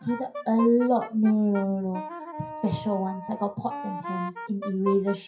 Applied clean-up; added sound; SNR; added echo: classical method WPE with log-MMSE.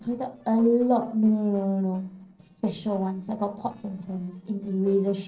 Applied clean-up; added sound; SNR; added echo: neural separator model SepFormer DNS4.